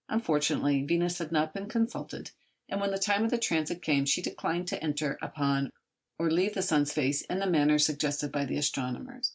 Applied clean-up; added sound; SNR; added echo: none; none; none; none.